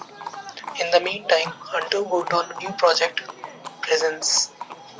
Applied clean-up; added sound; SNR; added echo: none; Livestock, farm animals, working animals; 13 dB; none.